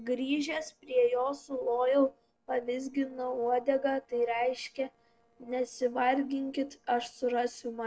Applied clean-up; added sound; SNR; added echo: neural separator model SepFormer DNS4.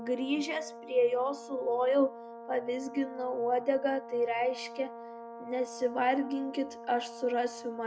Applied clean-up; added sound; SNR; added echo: none; Brass instrument; 14 dB; none.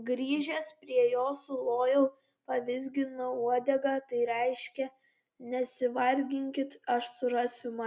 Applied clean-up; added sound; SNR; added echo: none; none; none; none.